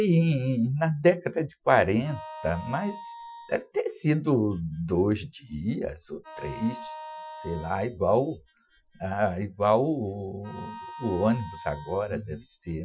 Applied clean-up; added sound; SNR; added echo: classical method Wiener filter.